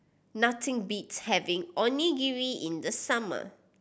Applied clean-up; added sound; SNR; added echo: none; none; none; none.